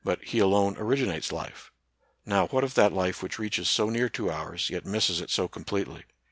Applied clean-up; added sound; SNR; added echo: none; none; none; none.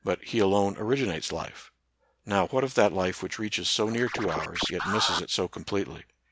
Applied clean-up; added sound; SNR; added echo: none; Scratching (performance technique); 5 dB; none.